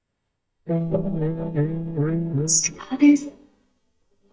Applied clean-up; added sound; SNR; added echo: neural mask model DeepFilterNet 3.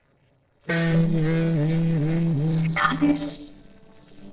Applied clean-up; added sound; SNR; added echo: neural separator model SepFormer DNS4.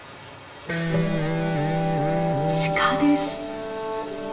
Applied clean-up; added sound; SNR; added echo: none; Electric guitar; 2 dB; reverberation time 0.9 s.